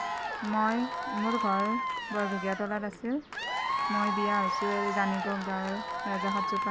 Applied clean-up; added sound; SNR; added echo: none; Applause / Crowd / Cheering; 1 dB; none.